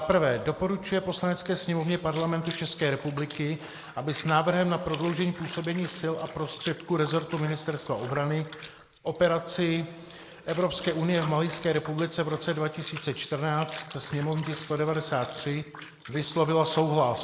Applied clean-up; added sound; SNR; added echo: neural mask model Resemble Enhance denoiser.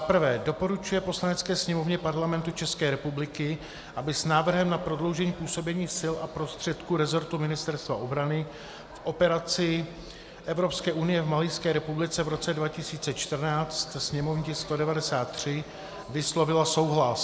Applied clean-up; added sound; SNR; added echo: none; none; none; none.